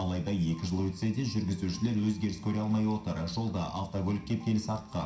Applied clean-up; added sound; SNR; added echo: none; none; none; reverberation time 0.5 s.